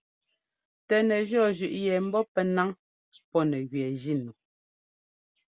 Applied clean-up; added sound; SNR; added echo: none; none; none; none.